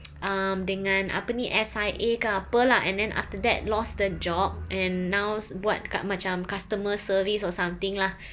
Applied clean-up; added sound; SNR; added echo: none; none; none; none.